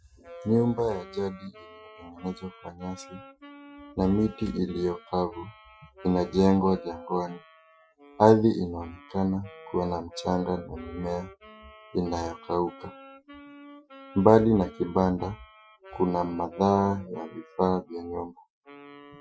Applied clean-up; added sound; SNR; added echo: classical method Wiener filter.